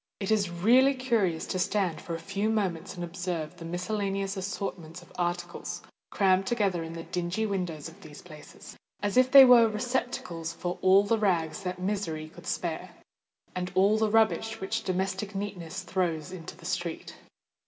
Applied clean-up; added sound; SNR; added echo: none; none; none; none.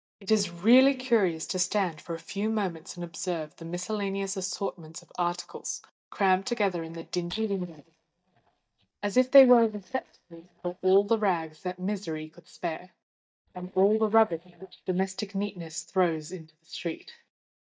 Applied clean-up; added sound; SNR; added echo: neural mask model DeepFilterNet 3.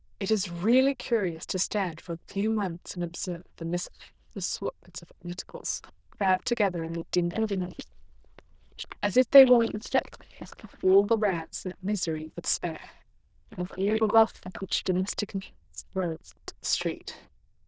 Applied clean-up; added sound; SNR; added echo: neural diffusion model UNIVERSE++.